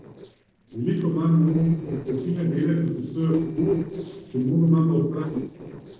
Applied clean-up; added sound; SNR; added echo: neural separator model SepFormer DNS4.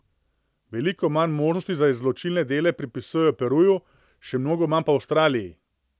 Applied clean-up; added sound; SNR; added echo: none; none; none; none.